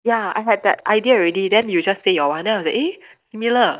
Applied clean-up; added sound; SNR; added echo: neural mask model DeepFilterNet 3.